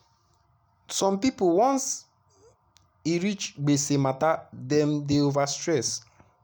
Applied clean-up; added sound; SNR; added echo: none; none; none; none.